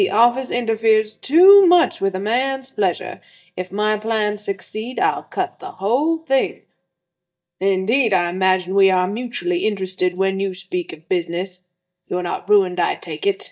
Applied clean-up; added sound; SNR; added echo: neural mask model DeepFilterNet 3.